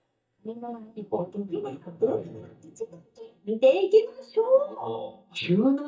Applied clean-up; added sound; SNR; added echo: neural mask model DeepFilterNet 3.